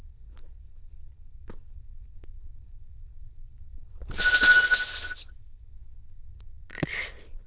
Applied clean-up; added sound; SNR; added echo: neural diffusion model UNIVERSE++.